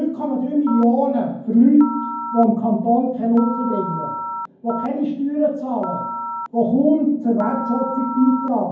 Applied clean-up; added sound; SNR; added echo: none; Telephone; 11 dB; reverberation time 0.9 s.